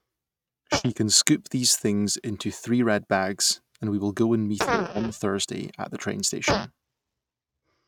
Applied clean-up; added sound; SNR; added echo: neural mask model RNNoise.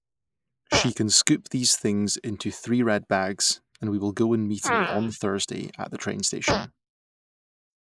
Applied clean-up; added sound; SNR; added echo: neural mask model Resemble Enhance denoiser.